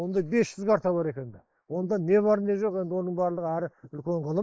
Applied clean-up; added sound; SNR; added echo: neural mask model Resemble Enhance denoiser.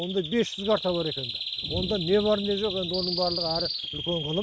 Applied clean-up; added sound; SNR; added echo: neural mask model RNNoise.